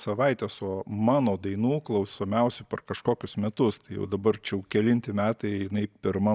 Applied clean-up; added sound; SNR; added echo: none; none; none; none.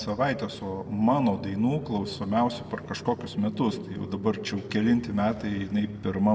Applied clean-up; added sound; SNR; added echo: none; Motorcycle; 15 dB; reverberation time 1.3 s.